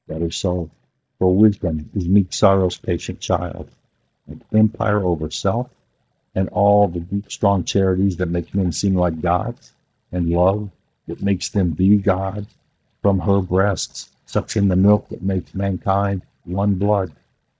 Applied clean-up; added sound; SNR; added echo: neural mask model DeepFilterNet 3.